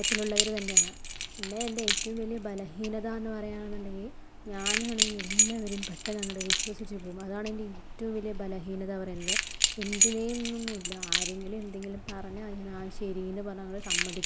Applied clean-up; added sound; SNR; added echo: none; Keys jangling; -4 dB; none.